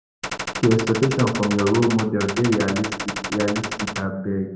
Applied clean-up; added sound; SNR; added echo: none; Gunshot, gunfire; 7 dB; reverberation time 0.8 s.